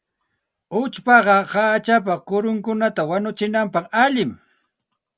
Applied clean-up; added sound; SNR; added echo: none; none; none; none.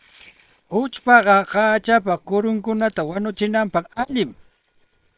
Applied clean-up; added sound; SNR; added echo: neural separator model SepFormer WHAM!.